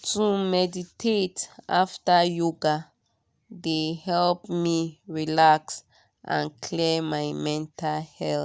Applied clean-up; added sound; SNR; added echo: none; none; none; none.